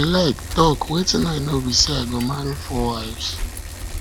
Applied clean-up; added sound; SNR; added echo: none; Bicycle; 8 dB; none.